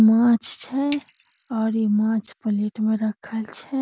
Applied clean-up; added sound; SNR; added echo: none; Bicycle bell; 4 dB; none.